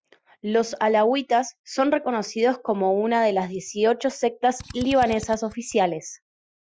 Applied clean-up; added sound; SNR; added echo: classical method Wiener filter.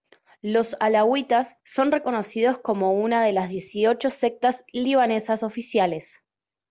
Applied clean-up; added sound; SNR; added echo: none; none; none; none.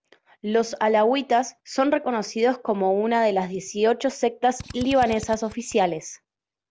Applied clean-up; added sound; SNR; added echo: none; Drill; 17 dB; none.